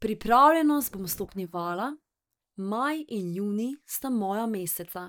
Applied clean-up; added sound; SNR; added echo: neural mask model DeepFilterNet 3.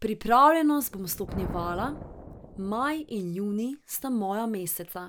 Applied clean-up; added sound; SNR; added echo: none; Thunder; 15 dB; none.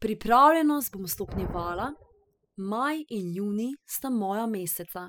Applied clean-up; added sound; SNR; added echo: classical method spectral subtraction.